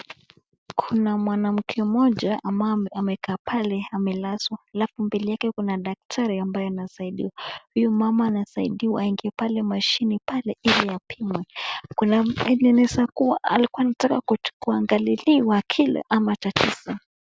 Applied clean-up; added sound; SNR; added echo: none; none; none; none.